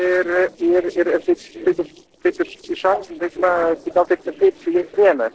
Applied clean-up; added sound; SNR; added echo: neural separator model SepFormer DNS4.